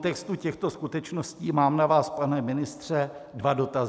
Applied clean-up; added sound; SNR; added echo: none; none; none; none.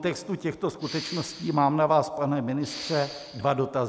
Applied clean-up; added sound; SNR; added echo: none; Respiratory sounds; 14 dB; none.